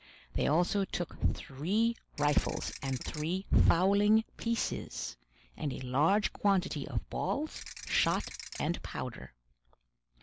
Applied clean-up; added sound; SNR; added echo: none; Ratchet, pawl / Percussion; 14 dB; none.